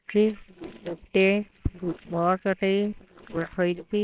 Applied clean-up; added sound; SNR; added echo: neural separator model SepFormer WHAMR!.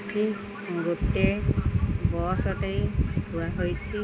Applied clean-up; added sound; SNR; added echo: none; none; none; none.